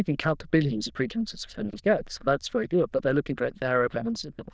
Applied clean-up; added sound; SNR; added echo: neural diffusion model UNIVERSE++.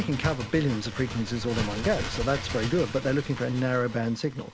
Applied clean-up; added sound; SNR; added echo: none; Bird; 8 dB; none.